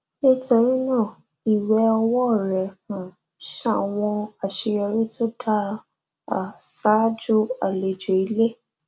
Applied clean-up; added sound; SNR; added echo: none; none; none; none.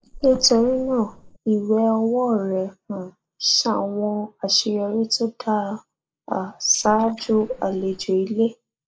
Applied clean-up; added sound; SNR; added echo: neural mask model Resemble Enhance denoiser.